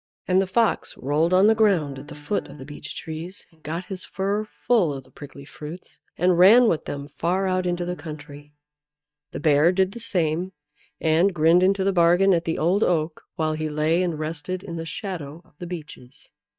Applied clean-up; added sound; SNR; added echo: neural mask model DeepFilterNet 3.